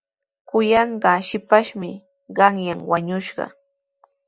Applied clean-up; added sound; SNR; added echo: neural mask model DeepFilterNet 3.